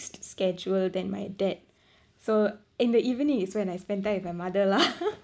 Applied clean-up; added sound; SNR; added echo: none; none; none; none.